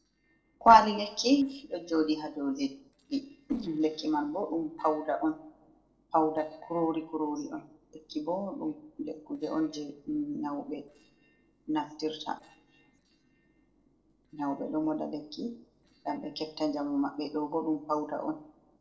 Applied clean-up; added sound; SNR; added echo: neural separator model SepFormer DNS4.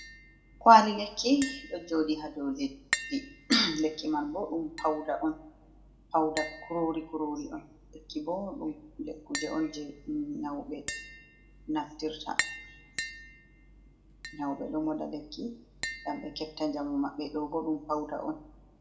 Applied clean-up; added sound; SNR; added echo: none; Tap; 12 dB; reverberation time 0.8 s.